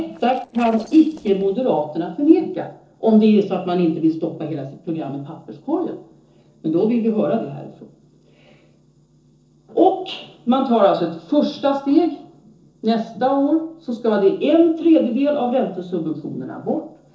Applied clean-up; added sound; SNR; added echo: neural separator model SepFormer DNS4.